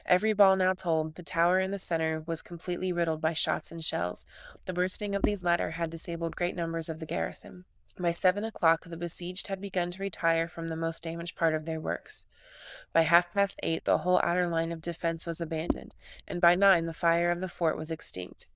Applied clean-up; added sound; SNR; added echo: neural diffusion model UNIVERSE++.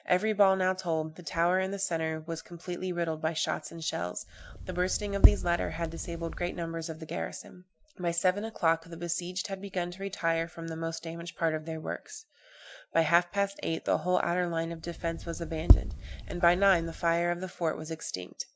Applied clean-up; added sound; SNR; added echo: none; Tap; -2 dB; none.